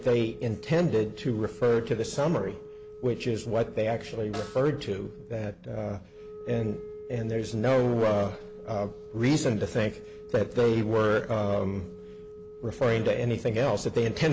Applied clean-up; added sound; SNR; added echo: none; Snare drum + Wind instrument, woodwind instrument; 16 dB; none.